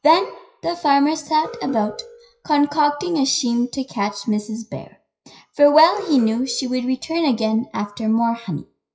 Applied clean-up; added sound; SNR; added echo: classical method WPE with log-MMSE.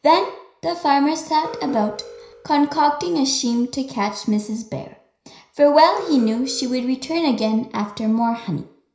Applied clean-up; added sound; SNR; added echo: none; Alarm; 18 dB; reverberation time 0.5 s.